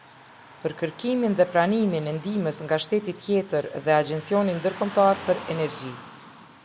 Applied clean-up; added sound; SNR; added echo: none; Car passing by / Traffic noise, roadway noise; 18 dB; none.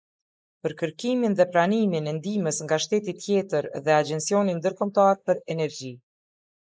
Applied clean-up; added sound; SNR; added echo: neural mask model Resemble Enhance denoiser.